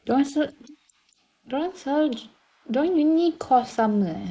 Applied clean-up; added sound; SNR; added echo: neural mask model Resemble Enhance denoiser.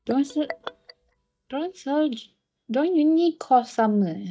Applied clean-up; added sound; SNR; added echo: neural mask model DeepFilterNet 3.